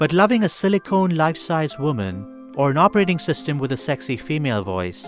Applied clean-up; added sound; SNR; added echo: none; none; none; none.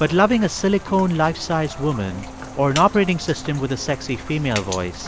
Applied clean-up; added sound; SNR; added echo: none; Rain; 14 dB; none.